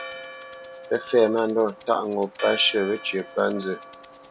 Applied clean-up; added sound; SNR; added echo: none; Church bell + Rattle (instrument); 14 dB; none.